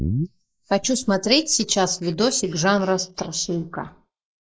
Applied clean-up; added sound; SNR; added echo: neural mask model Resemble Enhance denoiser.